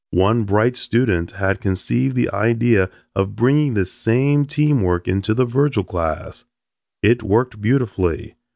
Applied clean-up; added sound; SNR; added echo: none; none; none; none.